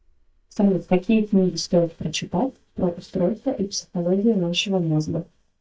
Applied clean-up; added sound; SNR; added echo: neural mask model DeepFilterNet 3.